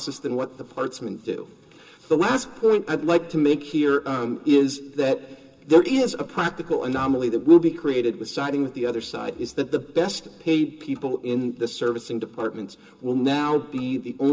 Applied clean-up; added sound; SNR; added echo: none; none; none; reverberation time 0.2 s.